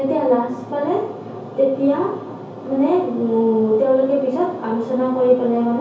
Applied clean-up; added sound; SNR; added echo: none; none; none; reverberation time 0.6 s.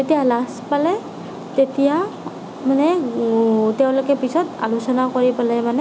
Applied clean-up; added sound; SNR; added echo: none; none; none; none.